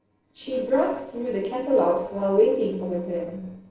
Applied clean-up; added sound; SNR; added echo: neural separator model SepFormer DNS4.